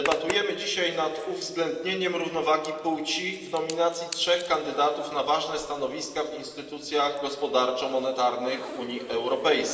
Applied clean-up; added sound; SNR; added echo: none; Zipper (clothing); 15 dB; reverberation time 2.4 s.